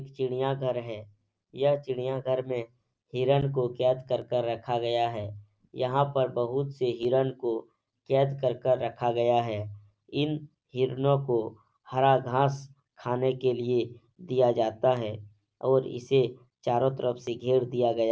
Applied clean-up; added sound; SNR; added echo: none; none; none; none.